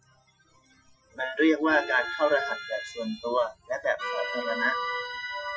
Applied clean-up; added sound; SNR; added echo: classical method Wiener filter.